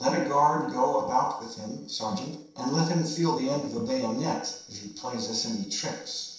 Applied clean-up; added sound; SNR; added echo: neural separator model SepFormer DNS4.